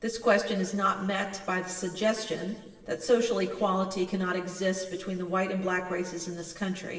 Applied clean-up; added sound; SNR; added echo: none; none; none; reverberation time 1.4 s.